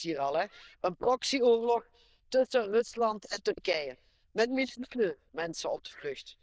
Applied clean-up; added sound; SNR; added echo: neural diffusion model UNIVERSE++.